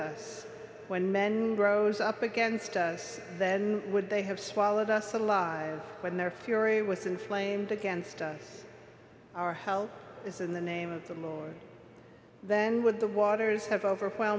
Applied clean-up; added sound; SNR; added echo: none; none; none; none.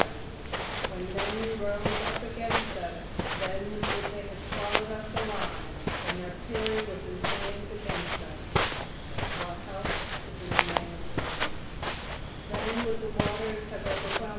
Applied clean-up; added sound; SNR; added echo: none; Walk, footsteps; -5 dB; reverberation time 0.7 s.